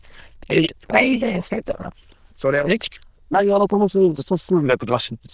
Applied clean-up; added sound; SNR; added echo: neural diffusion model UNIVERSE++.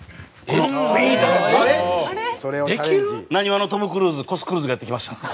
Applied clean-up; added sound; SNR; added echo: none; none; none; none.